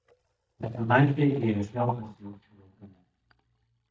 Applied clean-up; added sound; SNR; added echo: neural mask model DeepFilterNet 3.